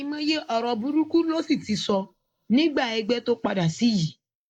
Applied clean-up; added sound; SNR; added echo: neural mask model Resemble Enhance denoiser.